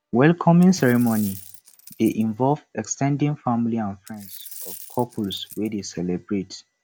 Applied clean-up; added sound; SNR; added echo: none; Coin (dropping); 19 dB; none.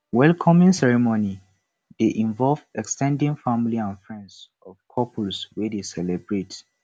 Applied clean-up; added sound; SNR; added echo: none; none; none; none.